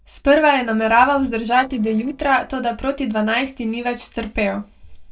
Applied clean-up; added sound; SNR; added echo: neural separator model SepFormer DNS4.